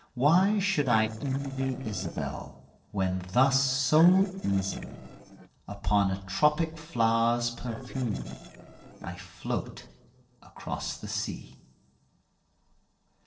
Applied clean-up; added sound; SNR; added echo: neural separator model SepFormer DNS4.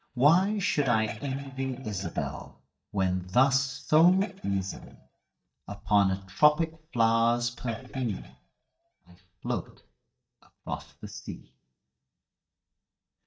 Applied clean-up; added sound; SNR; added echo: neural mask model DeepFilterNet 3.